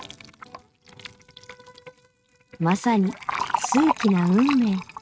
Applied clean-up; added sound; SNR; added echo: neural mask model RNNoise.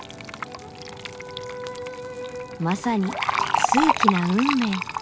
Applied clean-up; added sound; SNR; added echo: none; Fill (with liquid); 0 dB; none.